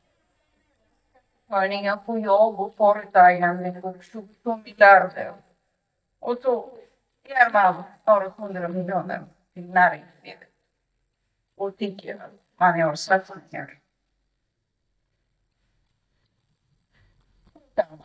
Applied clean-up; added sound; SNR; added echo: neural mask model DeepFilterNet 3.